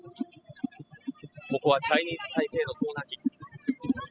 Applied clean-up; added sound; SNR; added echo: classical method spectral subtraction.